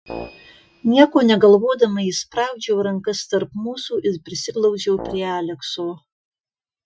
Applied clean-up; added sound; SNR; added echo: classical method Wiener filter.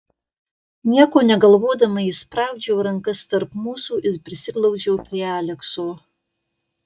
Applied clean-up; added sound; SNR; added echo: neural mask model DeepFilterNet 3.